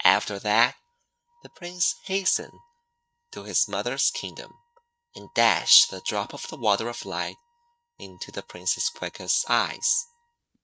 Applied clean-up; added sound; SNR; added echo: neural mask model RNNoise.